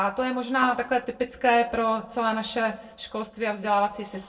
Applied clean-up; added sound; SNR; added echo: neural separator model SepFormer DNS4.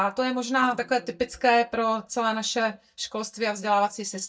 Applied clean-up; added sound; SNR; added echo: neural mask model DeepFilterNet 3.